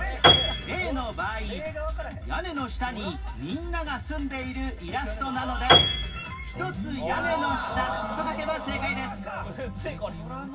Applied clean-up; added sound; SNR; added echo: none; Piano; -1 dB; reverberation time 0.4 s.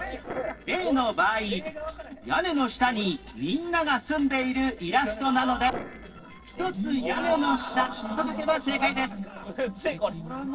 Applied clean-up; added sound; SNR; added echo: neural separator model SepFormer DNS4.